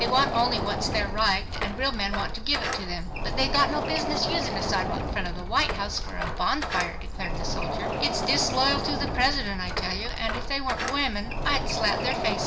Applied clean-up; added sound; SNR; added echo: none; Door; 1 dB; reverberation time 0.6 s.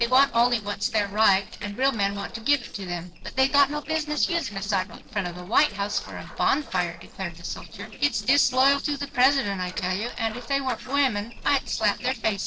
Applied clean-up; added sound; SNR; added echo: neural separator model SepFormer DNS4.